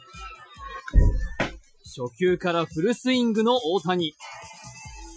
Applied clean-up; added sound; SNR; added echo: classical method Wiener filter.